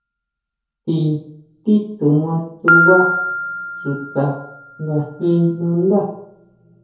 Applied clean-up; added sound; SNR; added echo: none; Piano; 4 dB; reverberation time 2.4 s.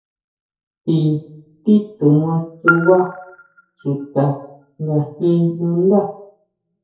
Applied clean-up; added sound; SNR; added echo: classical method WPE with log-MMSE.